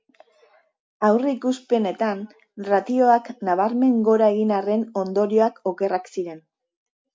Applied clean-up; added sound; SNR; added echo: none; none; none; none.